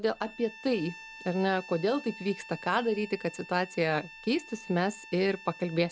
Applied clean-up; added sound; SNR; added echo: none; Bowed string instrument; 17 dB; none.